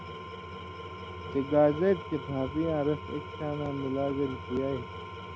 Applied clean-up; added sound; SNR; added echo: none; Engine / Tools; 9 dB; none.